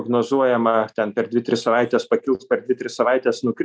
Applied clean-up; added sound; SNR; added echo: none; none; none; none.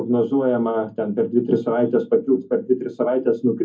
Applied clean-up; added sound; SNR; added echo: none; none; none; reverberation time 0.3 s.